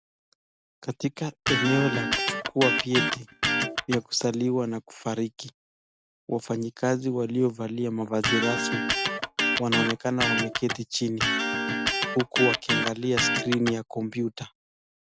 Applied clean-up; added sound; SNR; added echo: none; Electric guitar; -2 dB; none.